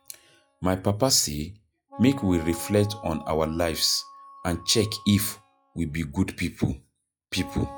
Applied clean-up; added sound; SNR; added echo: classical method log-MMSE.